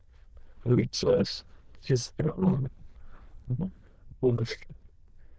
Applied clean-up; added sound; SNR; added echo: neural diffusion model UNIVERSE++.